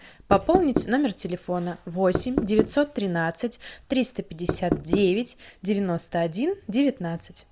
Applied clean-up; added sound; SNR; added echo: none; Knock; 2 dB; none.